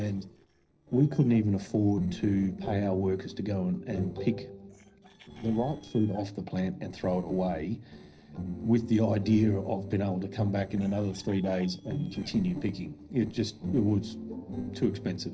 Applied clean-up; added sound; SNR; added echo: neural separator model SepFormer DNS4.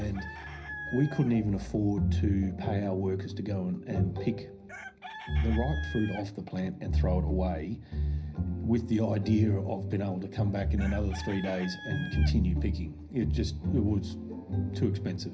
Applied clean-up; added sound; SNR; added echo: none; Chicken, rooster; 19 dB; reverberation time 0.5 s.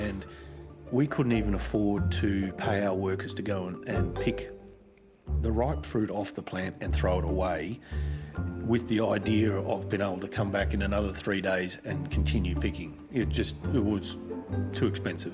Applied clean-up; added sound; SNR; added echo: none; none; none; none.